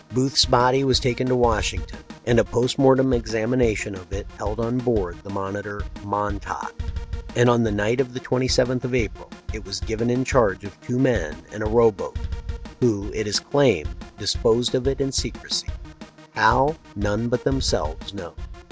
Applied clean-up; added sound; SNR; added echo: none; Drum kit; 11 dB; none.